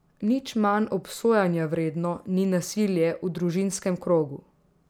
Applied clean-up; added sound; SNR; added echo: none; none; none; none.